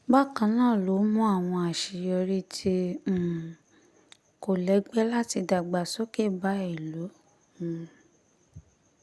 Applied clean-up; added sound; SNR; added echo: none; none; none; none.